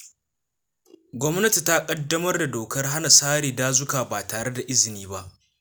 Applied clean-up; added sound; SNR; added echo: none; none; none; none.